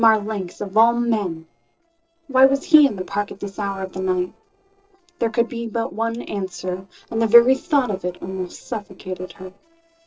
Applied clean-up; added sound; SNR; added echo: neural separator model SepFormer DNS4.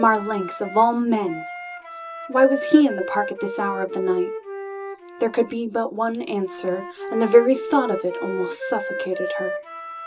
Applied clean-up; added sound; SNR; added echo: none; Wind instrument, woodwind instrument; 9 dB; reverberation time 0.2 s.